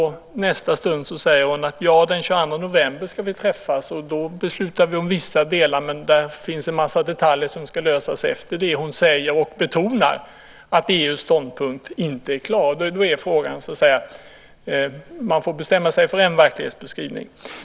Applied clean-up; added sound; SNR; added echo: none; none; none; none.